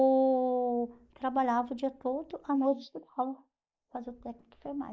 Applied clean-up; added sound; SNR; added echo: neural mask model Resemble Enhance denoiser.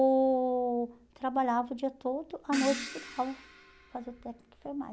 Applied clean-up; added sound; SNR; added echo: none; Crash cymbal; 12 dB; none.